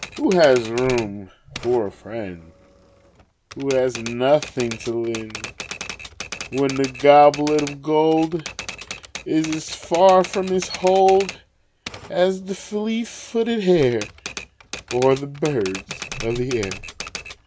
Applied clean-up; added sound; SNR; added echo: none; Typewriter; 15 dB; none.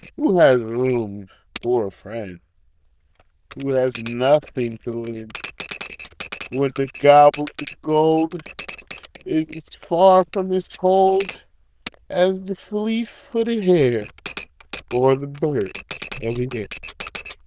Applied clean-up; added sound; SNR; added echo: neural diffusion model UNIVERSE++.